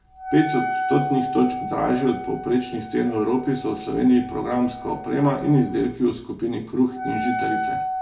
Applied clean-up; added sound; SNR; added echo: none; Wind instrument, woodwind instrument; 7 dB; reverberation time 0.2 s.